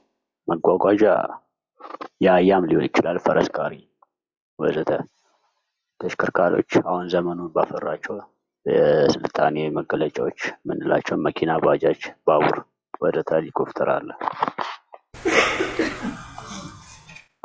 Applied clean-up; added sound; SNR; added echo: classical method log-MMSE.